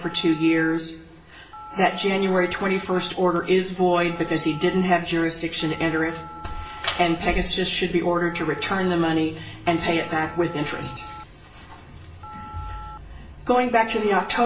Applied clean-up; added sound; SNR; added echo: none; Telephone; 18 dB; reverberation time 0.6 s.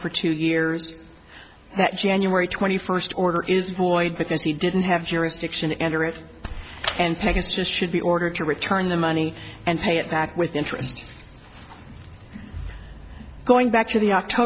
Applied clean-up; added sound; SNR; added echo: none; none; none; none.